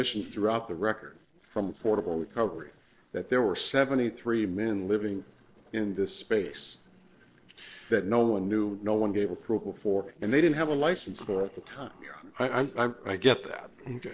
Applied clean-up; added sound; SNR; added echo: neural separator model SepFormer DNS4.